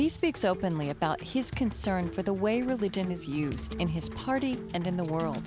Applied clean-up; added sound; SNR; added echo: none; Rain; 19 dB; none.